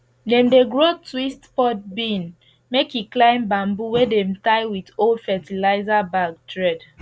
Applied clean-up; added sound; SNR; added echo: none; none; none; none.